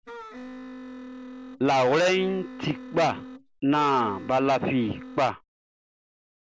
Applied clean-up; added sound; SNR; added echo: none; Wind instrument, woodwind instrument; 14 dB; none.